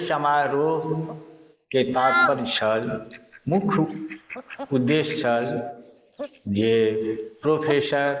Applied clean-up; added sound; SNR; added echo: neural mask model Resemble Enhance denoiser.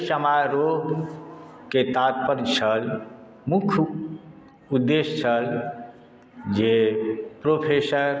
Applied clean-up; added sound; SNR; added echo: none; none; none; none.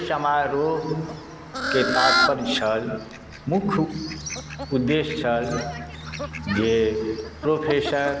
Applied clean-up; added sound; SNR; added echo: none; Fowl; 6 dB; none.